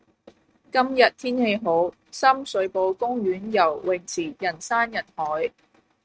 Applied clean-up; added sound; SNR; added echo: neural mask model RNNoise.